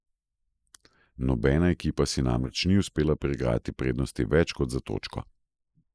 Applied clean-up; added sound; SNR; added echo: neural mask model Resemble Enhance denoiser.